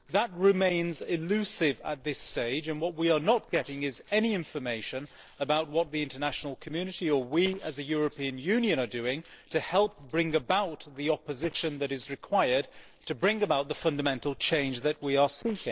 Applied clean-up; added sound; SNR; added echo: neural separator model SepFormer DNS4.